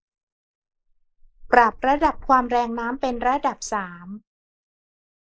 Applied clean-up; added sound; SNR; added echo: neural mask model Resemble Enhance denoiser.